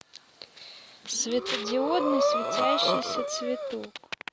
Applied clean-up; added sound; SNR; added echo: none; Breathing; -2 dB; none.